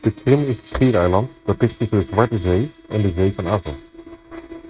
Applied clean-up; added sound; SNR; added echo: neural mask model RNNoise.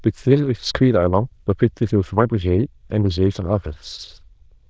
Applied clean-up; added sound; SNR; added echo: neural diffusion model UNIVERSE++.